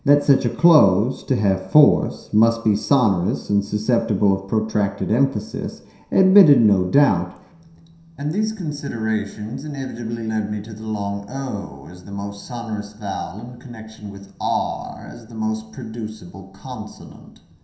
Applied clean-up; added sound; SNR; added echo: none; none; none; reverberation time 0.7 s.